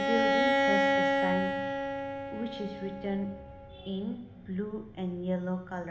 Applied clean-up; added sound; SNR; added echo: none; Bowed string instrument; -4 dB; reverberation time 1.1 s.